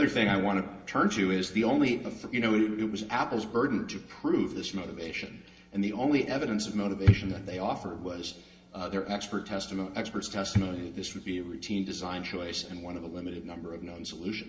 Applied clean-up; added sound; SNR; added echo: none; none; none; reverberation time 1.7 s.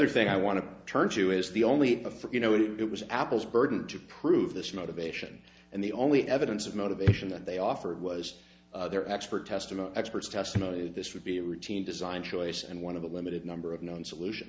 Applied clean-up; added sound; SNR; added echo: none; none; none; none.